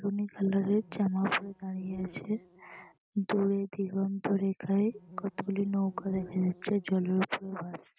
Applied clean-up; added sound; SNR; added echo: none; Insect; 19 dB; none.